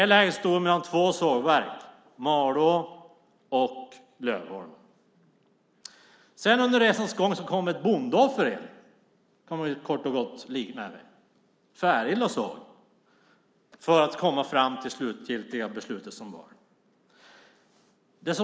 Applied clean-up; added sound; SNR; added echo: none; none; none; none.